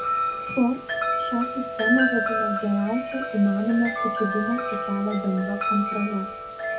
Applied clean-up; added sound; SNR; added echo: none; Wind chime; 1 dB; reverberation time 0.3 s.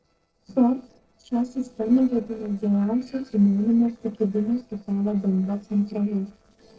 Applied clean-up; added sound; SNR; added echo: neural separator model SepFormer DNS4.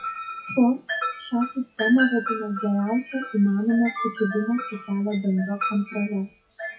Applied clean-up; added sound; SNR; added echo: classical method WPE with log-MMSE.